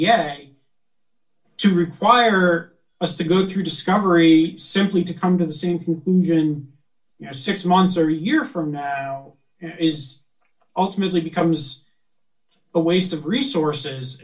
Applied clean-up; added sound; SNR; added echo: none; none; none; reverberation time 0.2 s.